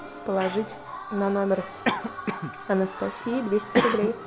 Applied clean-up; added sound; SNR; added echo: none; Cough; 6 dB; none.